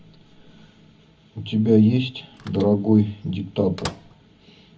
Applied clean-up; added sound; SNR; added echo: none; Microwave oven; 16 dB; reverberation time 0.4 s.